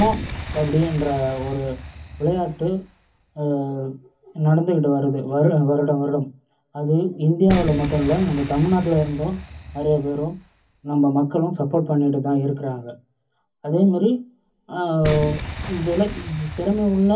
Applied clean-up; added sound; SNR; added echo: none; Boom; 13 dB; reverberation time 0.3 s.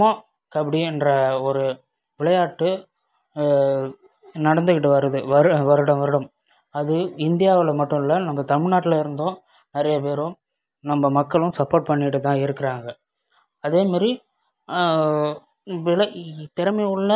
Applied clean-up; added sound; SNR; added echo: none; none; none; none.